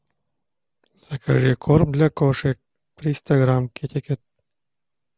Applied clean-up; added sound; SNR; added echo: none; none; none; none.